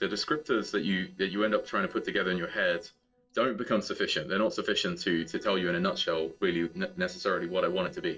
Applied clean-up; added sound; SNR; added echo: neural separator model SepFormer DNS4.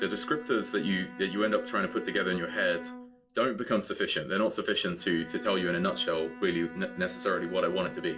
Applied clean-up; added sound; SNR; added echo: none; Bowed string instrument; 13 dB; reverberation time 0.3 s.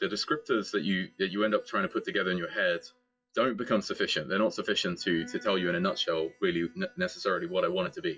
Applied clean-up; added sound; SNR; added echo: classical method WPE with log-MMSE.